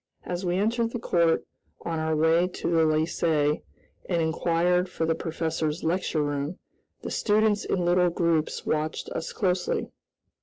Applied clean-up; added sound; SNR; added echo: none; none; none; none.